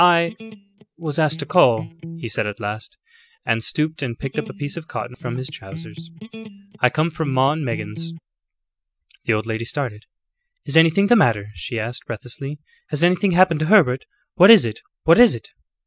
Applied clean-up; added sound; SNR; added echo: neural mask model DeepFilterNet 3.